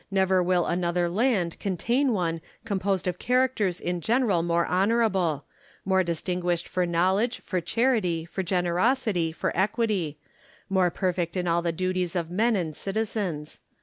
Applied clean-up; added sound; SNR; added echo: none; none; none; none.